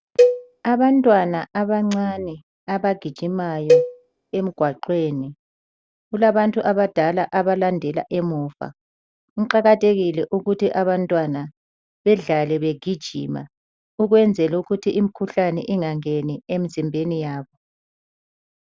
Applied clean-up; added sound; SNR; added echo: none; Cowbell; 1 dB; none.